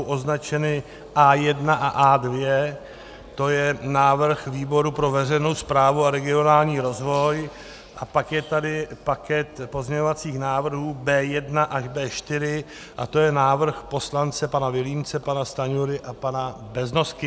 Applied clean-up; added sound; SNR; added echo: none; none; none; none.